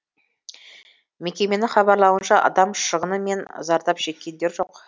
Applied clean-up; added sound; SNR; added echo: none; none; none; none.